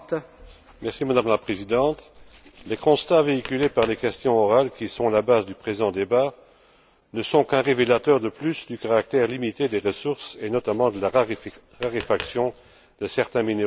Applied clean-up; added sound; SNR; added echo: none; Tap; 19 dB; none.